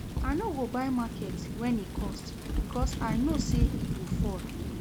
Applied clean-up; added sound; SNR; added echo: none; Thunder / Rain; -3 dB; none.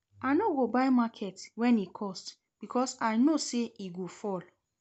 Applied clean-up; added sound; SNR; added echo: none; none; none; none.